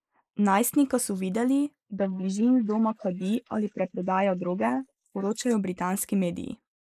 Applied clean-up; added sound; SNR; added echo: neural mask model Resemble Enhance denoiser.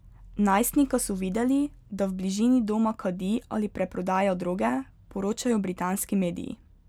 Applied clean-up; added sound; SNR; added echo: none; none; none; none.